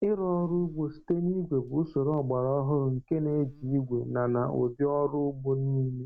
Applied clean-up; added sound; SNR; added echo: neural mask model RNNoise.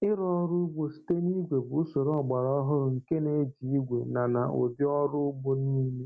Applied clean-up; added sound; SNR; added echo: none; none; none; none.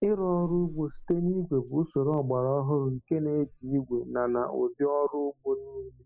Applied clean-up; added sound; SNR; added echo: classical method spectral subtraction.